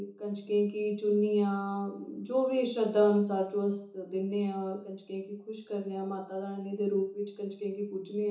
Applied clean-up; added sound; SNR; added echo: none; none; none; reverberation time 0.8 s.